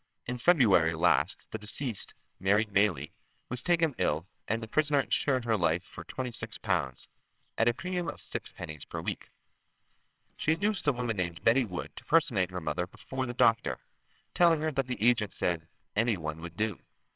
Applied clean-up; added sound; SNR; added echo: neural separator model SepFormer WHAMR!.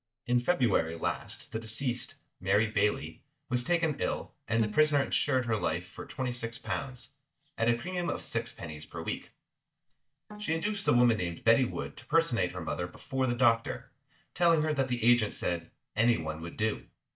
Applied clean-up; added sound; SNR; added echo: neural mask model DeepFilterNet 3.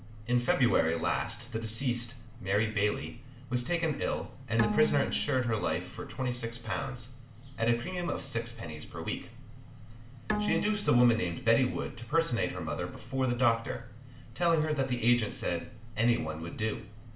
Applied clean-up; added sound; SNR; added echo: none; Bowed string instrument; 8 dB; reverberation time 0.4 s.